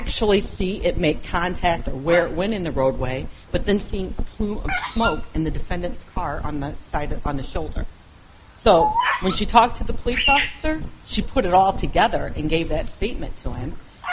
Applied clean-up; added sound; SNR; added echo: none; Bird vocalization, bird call, bird song; 10 dB; none.